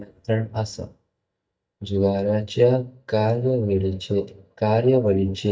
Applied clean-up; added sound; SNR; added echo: neural mask model DeepFilterNet 3.